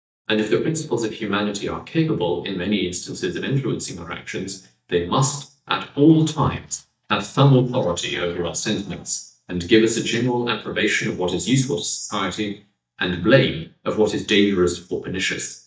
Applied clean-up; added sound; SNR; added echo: neural mask model DeepFilterNet 3.